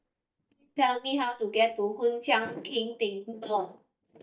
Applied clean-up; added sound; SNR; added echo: neural mask model DeepFilterNet 3.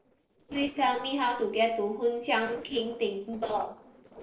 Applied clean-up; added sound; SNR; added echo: neural separator model SepFormer DNS4.